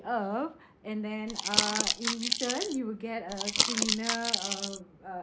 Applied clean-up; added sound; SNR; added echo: none; Crumpling, crinkling; -4 dB; none.